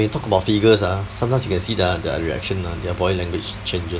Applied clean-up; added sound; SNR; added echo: none; none; none; none.